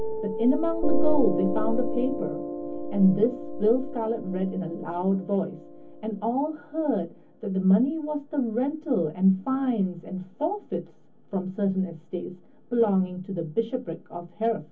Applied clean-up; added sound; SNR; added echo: none; Piano; 2 dB; reverberation time 0.3 s.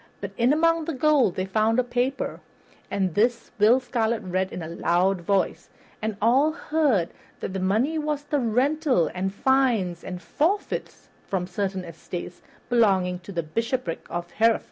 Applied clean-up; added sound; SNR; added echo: none; none; none; none.